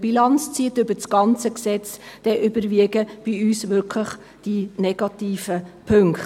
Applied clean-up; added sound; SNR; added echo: none; none; none; none.